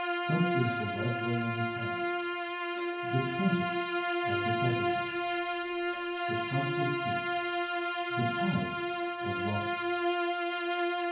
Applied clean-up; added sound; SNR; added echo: none; Bowed string instrument; -4 dB; reverberation time 0.9 s.